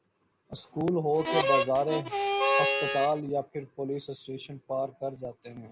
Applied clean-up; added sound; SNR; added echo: none; Harmonica; -4 dB; none.